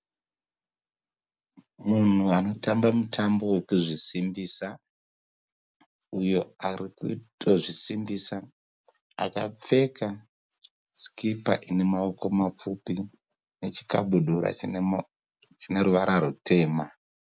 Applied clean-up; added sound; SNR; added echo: none; none; none; none.